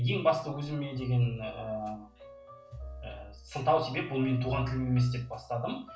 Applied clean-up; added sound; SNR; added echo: none; none; none; reverberation time 0.2 s.